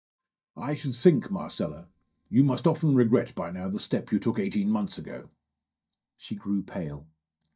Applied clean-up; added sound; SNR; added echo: neural mask model DeepFilterNet 3.